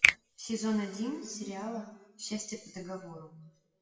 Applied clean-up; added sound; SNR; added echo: classical method WPE with log-MMSE.